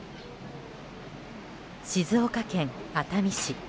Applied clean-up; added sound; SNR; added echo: none; none; none; none.